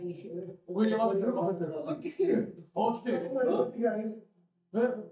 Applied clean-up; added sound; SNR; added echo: neural mask model DeepFilterNet 3.